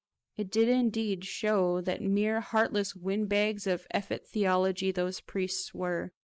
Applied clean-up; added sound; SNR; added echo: neural mask model Resemble Enhance denoiser.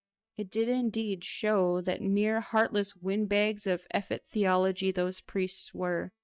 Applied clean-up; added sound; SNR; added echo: neural mask model DeepFilterNet 3.